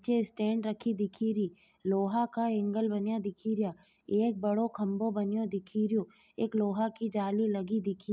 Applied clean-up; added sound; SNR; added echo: none; none; none; none.